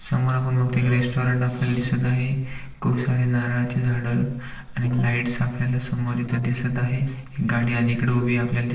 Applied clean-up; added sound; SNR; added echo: neural separator model SepFormer DNS4.